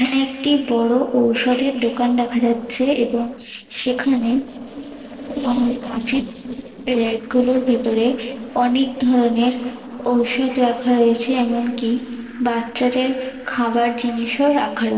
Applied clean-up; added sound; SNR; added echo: neural separator model SepFormer DNS4.